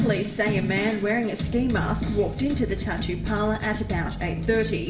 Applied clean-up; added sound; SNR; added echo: none; none; none; reverberation time 0.9 s.